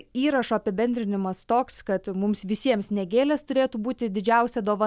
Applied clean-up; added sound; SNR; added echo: none; none; none; none.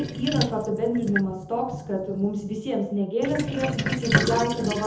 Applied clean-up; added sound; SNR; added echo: none; Sink (filling or washing); 3 dB; reverberation time 0.7 s.